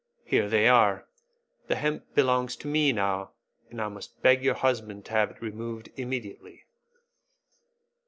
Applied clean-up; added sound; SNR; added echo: none; none; none; none.